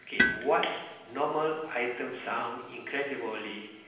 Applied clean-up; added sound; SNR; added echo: none; Tools; 3 dB; reverberation time 0.9 s.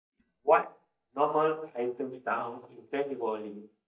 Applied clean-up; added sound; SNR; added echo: neural mask model DeepFilterNet 3.